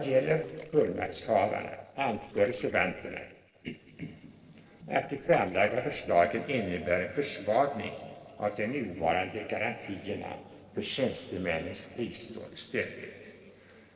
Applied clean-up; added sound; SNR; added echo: neural separator model SepFormer DNS4.